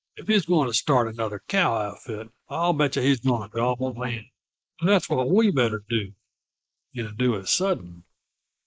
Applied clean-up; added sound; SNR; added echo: neural mask model Resemble Enhance denoiser.